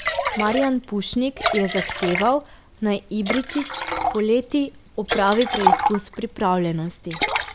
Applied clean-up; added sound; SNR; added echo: none; Liquid; 2 dB; none.